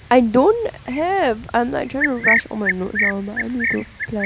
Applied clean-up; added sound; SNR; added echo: none; Cricket; 5 dB; none.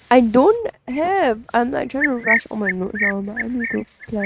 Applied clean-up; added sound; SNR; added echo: neural mask model RNNoise.